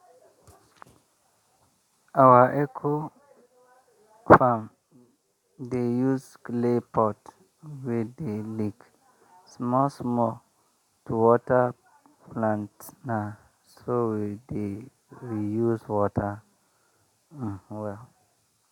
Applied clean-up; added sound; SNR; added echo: none; none; none; none.